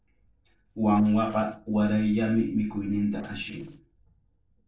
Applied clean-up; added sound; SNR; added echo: neural separator model SepFormer DNS4.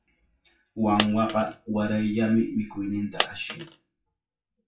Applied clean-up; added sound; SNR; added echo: classical method WPE with log-MMSE.